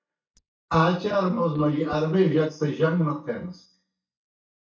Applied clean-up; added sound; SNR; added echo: neural mask model DeepFilterNet 3.